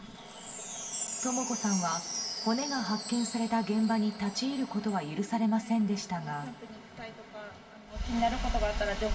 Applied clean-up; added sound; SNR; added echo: none; Wind chime; 10 dB; reverberation time 2.3 s.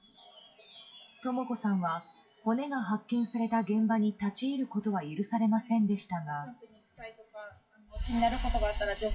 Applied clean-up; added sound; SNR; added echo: classical method WPE with log-MMSE.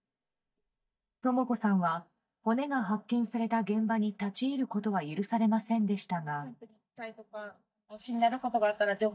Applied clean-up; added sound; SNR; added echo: neural mask model DeepFilterNet 3.